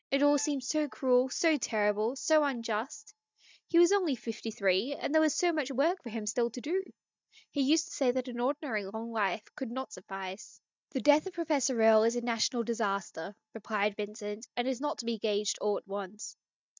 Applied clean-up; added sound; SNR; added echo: neural mask model DeepFilterNet 3.